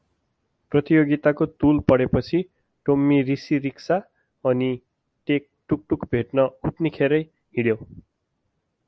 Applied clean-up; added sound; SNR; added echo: none; none; none; none.